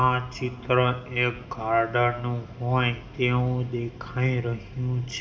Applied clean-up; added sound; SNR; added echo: none; none; none; reverberation time 2.5 s.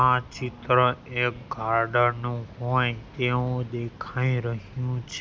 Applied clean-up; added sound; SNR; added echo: none; none; none; none.